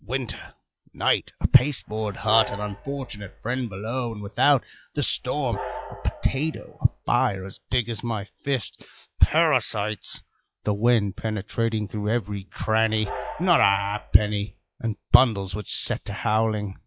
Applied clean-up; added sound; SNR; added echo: classical method log-MMSE.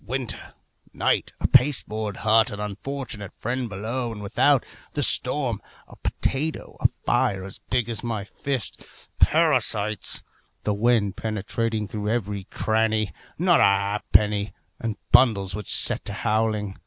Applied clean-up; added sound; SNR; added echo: none; none; none; none.